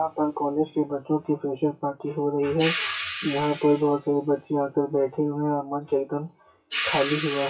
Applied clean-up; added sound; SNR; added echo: classical method WPE with log-MMSE.